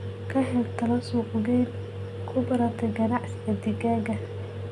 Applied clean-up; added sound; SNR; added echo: none; none; none; none.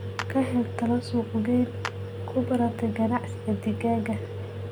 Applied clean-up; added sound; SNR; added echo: none; Clapping; 16 dB; none.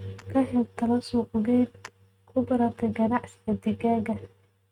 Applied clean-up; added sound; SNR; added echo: neural mask model RNNoise.